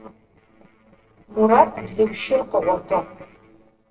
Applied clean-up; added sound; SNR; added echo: neural separator model SepFormer DNS4.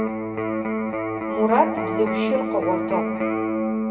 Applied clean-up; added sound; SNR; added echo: none; Electric guitar; -2 dB; reverberation time 1.4 s.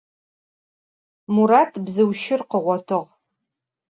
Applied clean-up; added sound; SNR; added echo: none; none; none; none.